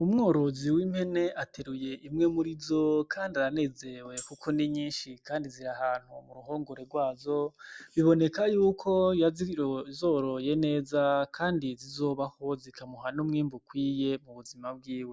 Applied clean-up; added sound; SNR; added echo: none; Tambourine; 18 dB; none.